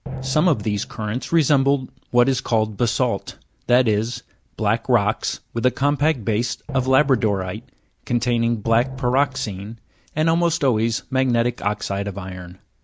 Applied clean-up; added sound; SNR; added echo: none; Drum; 10 dB; none.